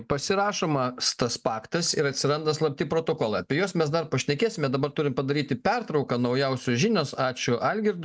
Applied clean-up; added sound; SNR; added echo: none; none; none; none.